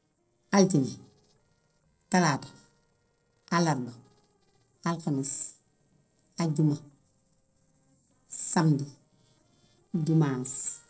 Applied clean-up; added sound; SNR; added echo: neural separator model SepFormer DNS4.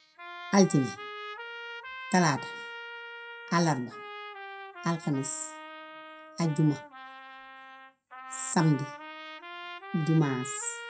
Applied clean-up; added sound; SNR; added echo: classical method WPE with log-MMSE.